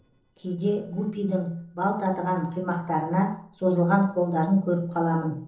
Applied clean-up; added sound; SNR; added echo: neural separator model SepFormer DNS4.